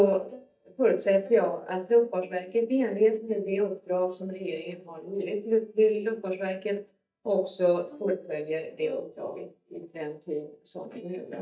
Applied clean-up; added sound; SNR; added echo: neural mask model DeepFilterNet 3.